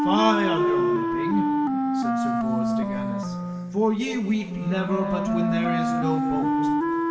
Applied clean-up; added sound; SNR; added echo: none; Wind instrument, woodwind instrument; -3 dB; reverberation time 2.7 s.